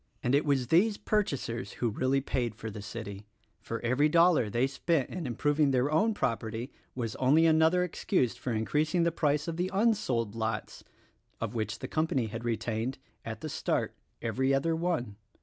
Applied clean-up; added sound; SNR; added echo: none; none; none; none.